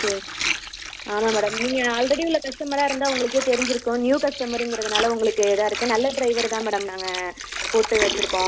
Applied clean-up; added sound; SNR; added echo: none; Water; 6 dB; none.